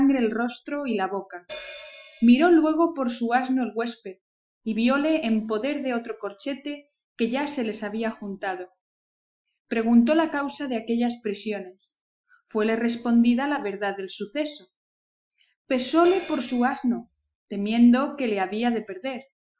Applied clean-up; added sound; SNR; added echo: classical method Wiener filter.